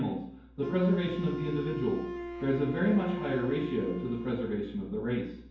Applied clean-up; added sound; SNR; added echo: none; Wind instrument, woodwind instrument; 9 dB; reverberation time 0.9 s.